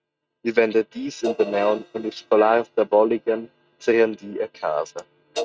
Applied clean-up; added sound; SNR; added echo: neural mask model RNNoise.